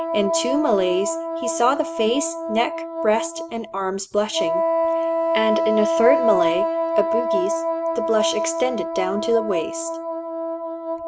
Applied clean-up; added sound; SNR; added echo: none; Wind instrument, woodwind instrument; 0 dB; none.